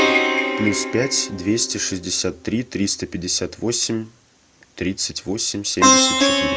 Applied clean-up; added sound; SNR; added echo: none; Plucked string instrument; -1 dB; none.